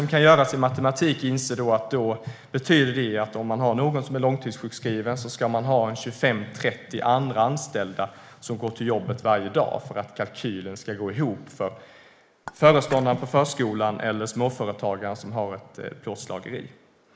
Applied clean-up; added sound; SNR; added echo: neural mask model Resemble Enhance denoiser.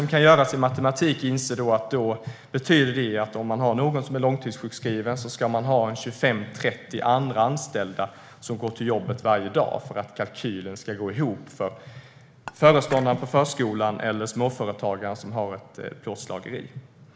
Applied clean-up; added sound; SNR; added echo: none; Dishes, pots, and pans / Chink, clink; 17 dB; none.